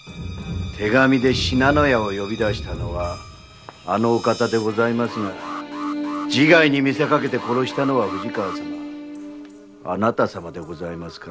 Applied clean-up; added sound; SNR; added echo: none; Alarm; 14 dB; none.